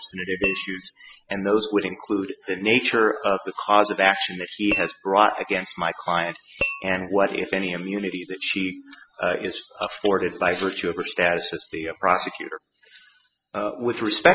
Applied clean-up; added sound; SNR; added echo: classical method spectral subtraction.